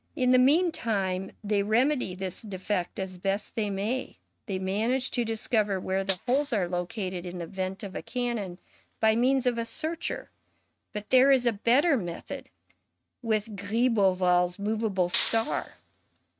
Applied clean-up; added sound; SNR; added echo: neural mask model RNNoise.